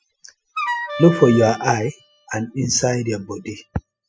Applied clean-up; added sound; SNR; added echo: classical method spectral subtraction.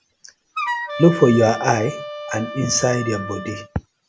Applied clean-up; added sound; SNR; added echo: none; Wind instrument, woodwind instrument; 9 dB; none.